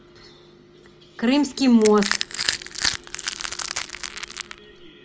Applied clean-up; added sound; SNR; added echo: none; Crushing; 4 dB; none.